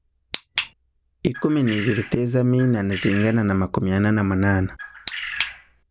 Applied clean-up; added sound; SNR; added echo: none; Bird; 12 dB; none.